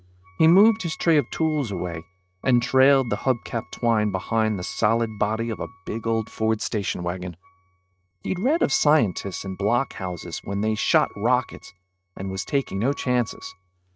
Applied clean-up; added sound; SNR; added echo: neural mask model RNNoise.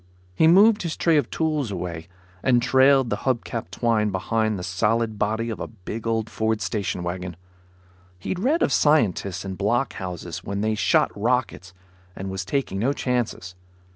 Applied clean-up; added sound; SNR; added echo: none; none; none; none.